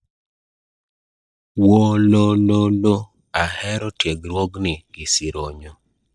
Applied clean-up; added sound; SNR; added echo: neural mask model DeepFilterNet 3.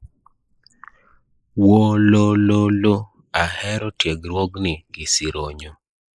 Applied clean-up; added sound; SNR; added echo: neural mask model Resemble Enhance denoiser.